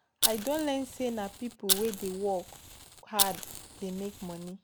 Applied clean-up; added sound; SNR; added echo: none; Fire; 0 dB; none.